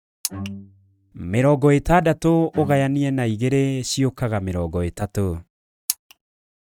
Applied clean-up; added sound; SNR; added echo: neural mask model RNNoise.